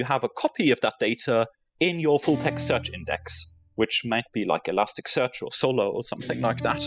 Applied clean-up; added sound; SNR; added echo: classical method spectral subtraction.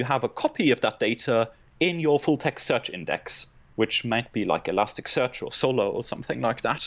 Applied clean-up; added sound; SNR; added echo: none; none; none; none.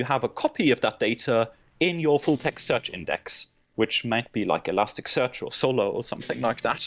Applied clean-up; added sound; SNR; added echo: neural separator model SepFormer DNS4.